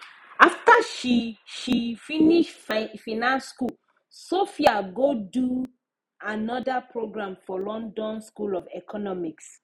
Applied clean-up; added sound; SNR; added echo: none; none; none; none.